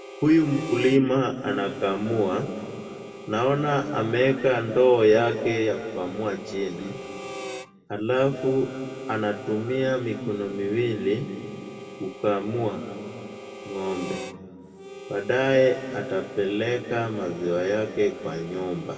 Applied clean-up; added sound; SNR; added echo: none; Harmonica; 15 dB; reverberation time 2.4 s.